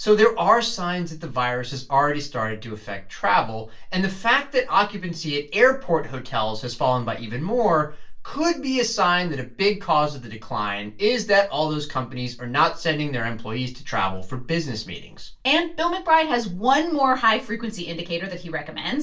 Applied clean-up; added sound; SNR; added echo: none; none; none; reverberation time 0.2 s.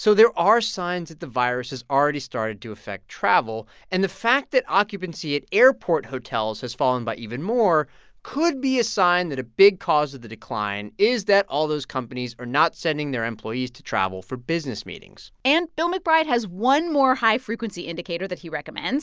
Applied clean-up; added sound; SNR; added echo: none; none; none; none.